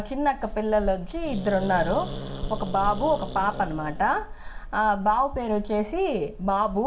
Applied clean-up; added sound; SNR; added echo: none; Growling; 8 dB; reverberation time 0.3 s.